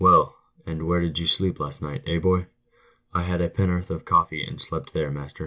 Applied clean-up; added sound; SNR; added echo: none; none; none; none.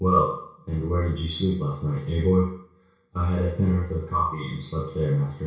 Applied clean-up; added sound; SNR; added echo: none; none; none; reverberation time 0.6 s.